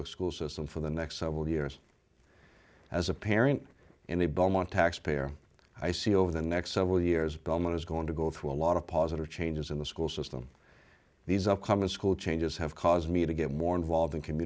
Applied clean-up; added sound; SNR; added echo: none; none; none; none.